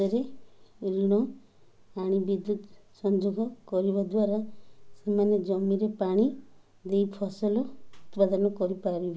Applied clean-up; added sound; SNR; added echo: none; none; none; none.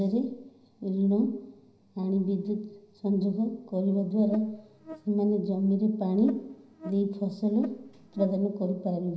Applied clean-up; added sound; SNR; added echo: none; Buzz; 18 dB; reverberation time 0.9 s.